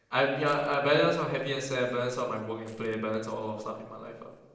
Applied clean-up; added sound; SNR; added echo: neural separator model SepFormer DNS4.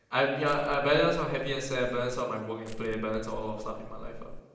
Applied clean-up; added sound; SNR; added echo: none; Crushing; 10 dB; reverberation time 0.9 s.